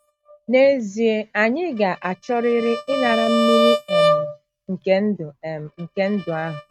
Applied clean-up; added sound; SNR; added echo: neural mask model RNNoise.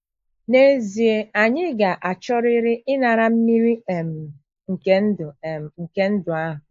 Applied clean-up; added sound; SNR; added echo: neural mask model Resemble Enhance denoiser.